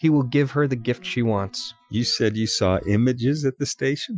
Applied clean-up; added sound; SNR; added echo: classical method Wiener filter.